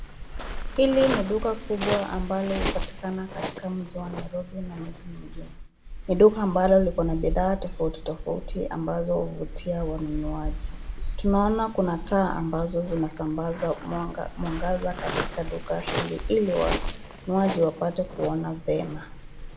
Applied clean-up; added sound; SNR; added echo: none; Waves, surf; 6 dB; reverberation time 0.5 s.